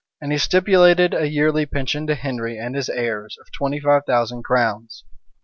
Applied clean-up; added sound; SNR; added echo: none; none; none; none.